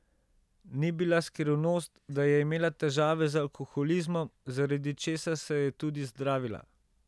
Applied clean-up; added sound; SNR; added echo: none; none; none; none.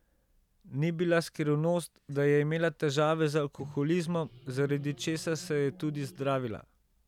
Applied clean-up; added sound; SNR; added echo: none; Microwave oven; 18 dB; none.